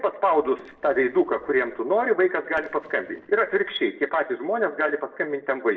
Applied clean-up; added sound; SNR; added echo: neural separator model SepFormer DNS4.